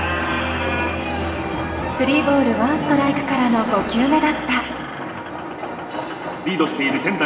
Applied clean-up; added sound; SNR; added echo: none; Squeak; 11 dB; reverberation time 2.8 s.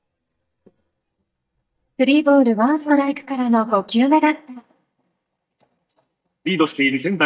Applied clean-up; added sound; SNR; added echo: neural mask model DeepFilterNet 3.